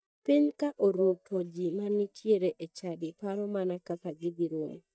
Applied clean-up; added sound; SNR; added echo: neural mask model DeepFilterNet 3.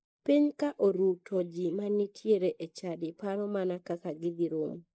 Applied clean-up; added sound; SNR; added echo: neural mask model Resemble Enhance denoiser.